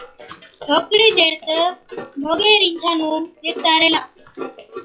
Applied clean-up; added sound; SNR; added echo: classical method log-MMSE.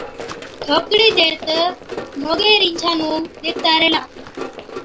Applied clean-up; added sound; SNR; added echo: none; Run; 12 dB; none.